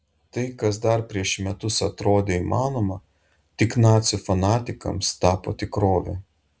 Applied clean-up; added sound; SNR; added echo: none; none; none; none.